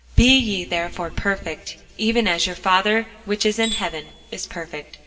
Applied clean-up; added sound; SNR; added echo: none; Tools; 10 dB; reverberation time 1.5 s.